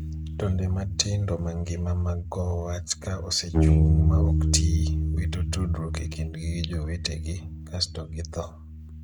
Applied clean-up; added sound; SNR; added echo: neural mask model RNNoise.